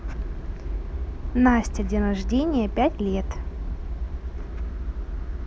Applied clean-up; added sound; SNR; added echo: none; none; none; none.